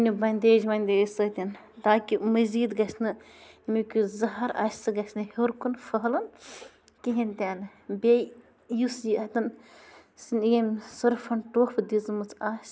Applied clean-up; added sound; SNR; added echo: none; none; none; none.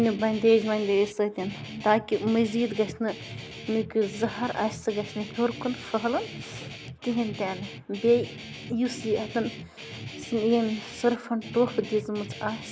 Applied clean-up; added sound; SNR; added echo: none; Guitar; 13 dB; none.